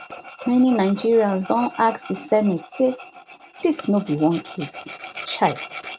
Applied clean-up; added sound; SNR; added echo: none; Tools; 15 dB; none.